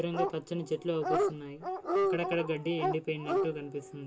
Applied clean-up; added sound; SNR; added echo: none; Dog; -1 dB; reverberation time 0.2 s.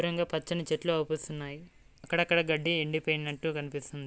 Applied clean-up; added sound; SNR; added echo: none; none; none; none.